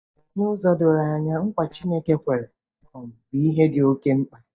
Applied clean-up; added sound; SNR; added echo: neural mask model DeepFilterNet 3.